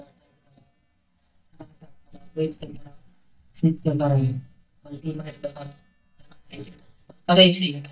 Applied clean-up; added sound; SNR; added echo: neural mask model DeepFilterNet 3.